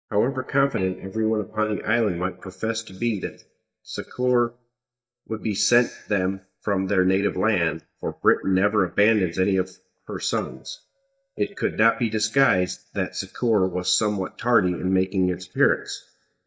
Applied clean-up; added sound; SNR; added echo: neural mask model DeepFilterNet 3.